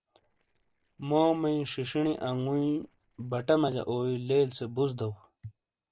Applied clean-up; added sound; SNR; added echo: neural separator model SepFormer DNS4.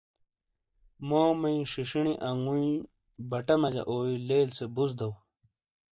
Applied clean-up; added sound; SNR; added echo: neural mask model DeepFilterNet 3.